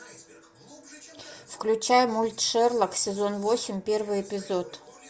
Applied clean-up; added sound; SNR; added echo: none; none; none; none.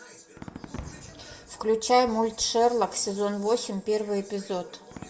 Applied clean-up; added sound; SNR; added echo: none; Fireworks; 20 dB; reverberation time 2.0 s.